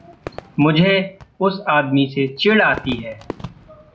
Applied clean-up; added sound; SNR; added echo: none; Fireworks; 18 dB; none.